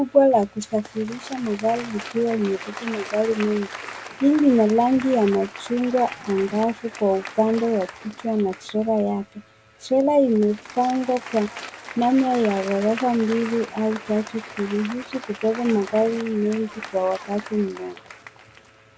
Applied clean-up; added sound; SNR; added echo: none; Applause; 16 dB; none.